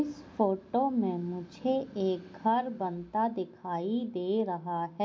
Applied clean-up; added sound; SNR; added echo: none; none; none; none.